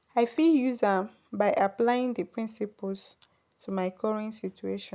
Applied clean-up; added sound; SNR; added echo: none; none; none; none.